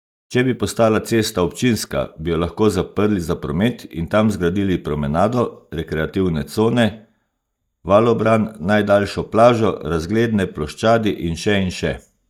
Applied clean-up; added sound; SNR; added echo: neural mask model DeepFilterNet 3.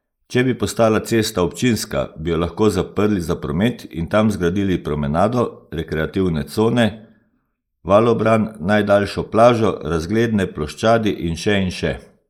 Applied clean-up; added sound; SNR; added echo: neural mask model Resemble Enhance denoiser.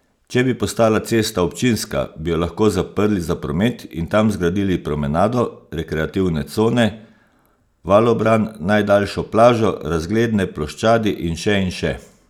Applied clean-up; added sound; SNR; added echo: none; none; none; none.